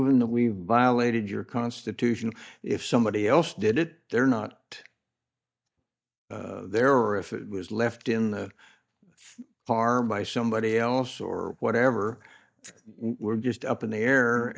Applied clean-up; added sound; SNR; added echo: neural mask model DeepFilterNet 3.